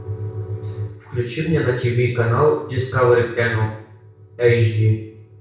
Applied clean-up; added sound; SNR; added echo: none; none; none; reverberation time 0.6 s.